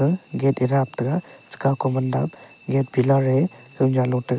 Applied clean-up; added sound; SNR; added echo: none; none; none; none.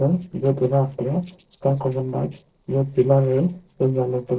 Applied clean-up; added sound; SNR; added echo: neural separator model SepFormer DNS4.